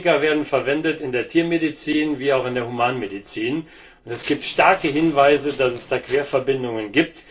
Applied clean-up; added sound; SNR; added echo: neural separator model SepFormer DNS4.